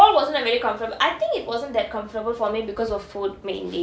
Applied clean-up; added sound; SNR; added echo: none; none; none; none.